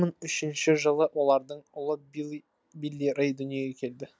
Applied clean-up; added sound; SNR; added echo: none; none; none; none.